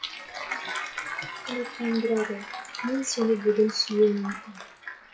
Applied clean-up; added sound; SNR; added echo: classical method WPE with log-MMSE.